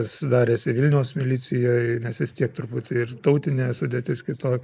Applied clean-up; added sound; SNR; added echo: neural mask model Resemble Enhance denoiser.